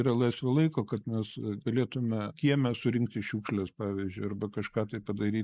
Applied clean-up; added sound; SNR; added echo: neural mask model Resemble Enhance denoiser.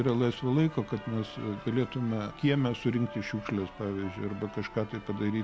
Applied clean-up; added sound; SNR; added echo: none; Church bell; 16 dB; none.